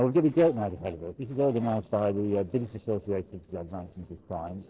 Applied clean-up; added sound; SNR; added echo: neural separator model SepFormer DNS4.